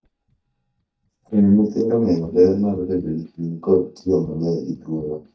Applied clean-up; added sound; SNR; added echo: neural mask model DeepFilterNet 3.